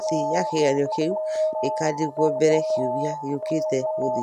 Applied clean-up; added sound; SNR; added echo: none; Alarm; 1 dB; none.